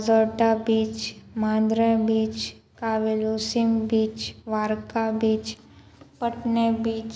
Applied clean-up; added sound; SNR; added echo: none; none; none; none.